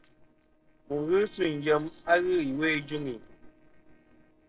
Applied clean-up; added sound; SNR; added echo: neural separator model SepFormer DNS4.